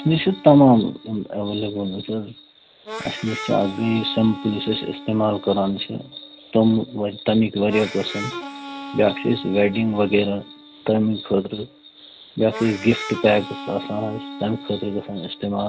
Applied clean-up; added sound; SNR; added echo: none; Harmonica; 15 dB; none.